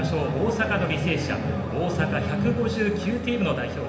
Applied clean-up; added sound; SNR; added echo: none; Piano; 13 dB; reverberation time 0.8 s.